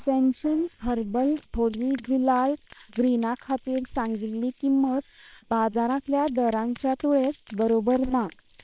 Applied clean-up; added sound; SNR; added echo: neural separator model SepFormer WHAM!.